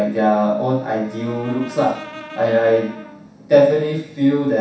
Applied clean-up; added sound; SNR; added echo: none; Brass instrument; 19 dB; reverberation time 0.7 s.